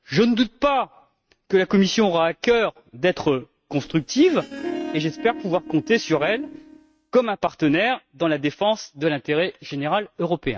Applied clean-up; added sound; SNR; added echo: neural mask model RNNoise.